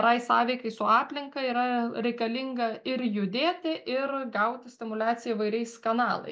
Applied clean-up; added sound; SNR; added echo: none; none; none; none.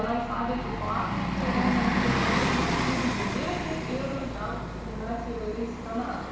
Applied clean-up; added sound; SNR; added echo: none; Bus; -3 dB; reverberation time 1.1 s.